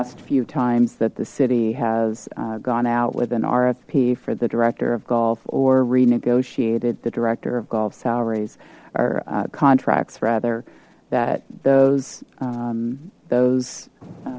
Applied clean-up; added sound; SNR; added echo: none; none; none; none.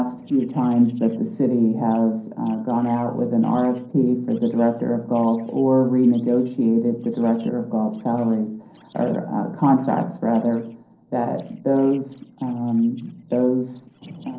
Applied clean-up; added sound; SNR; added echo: neural separator model SepFormer DNS4.